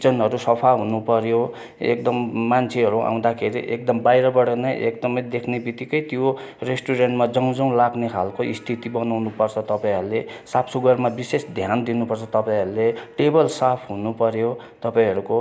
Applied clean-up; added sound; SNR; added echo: none; none; none; none.